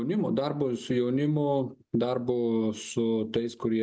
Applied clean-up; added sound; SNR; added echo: none; none; none; none.